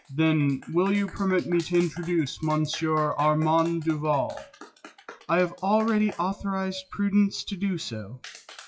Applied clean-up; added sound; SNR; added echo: classical method WPE with log-MMSE.